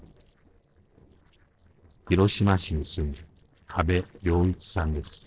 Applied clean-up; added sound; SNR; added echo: neural separator model SepFormer DNS4.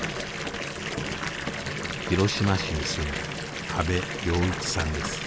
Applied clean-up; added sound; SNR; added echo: none; Fill (with liquid) / Bathtub (filling or washing) / Water tap, faucet; 2 dB; none.